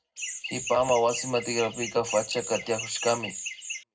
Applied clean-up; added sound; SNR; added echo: none; Chirp, tweet; 8 dB; reverberation time 0.3 s.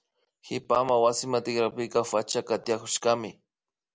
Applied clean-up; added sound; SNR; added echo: none; none; none; none.